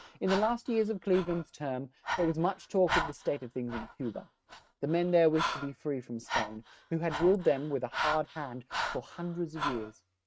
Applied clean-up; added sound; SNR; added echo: neural mask model RNNoise.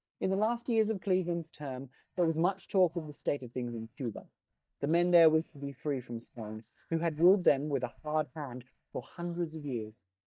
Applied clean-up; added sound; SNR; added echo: neural mask model DeepFilterNet 3.